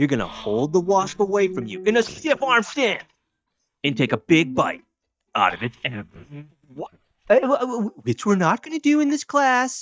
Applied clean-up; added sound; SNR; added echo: neural mask model DeepFilterNet 3.